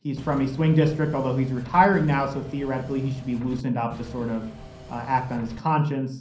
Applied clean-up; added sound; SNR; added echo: none; Engine / Mechanisms; 17 dB; reverberation time 0.6 s.